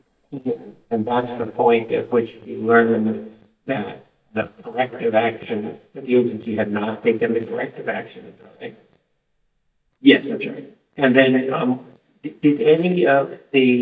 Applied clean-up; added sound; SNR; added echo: neural mask model DeepFilterNet 3.